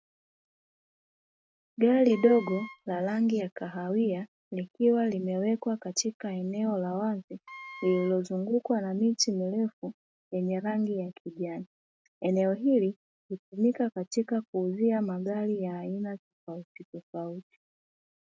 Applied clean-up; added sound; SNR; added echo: none; Wind instrument, woodwind instrument; 17 dB; none.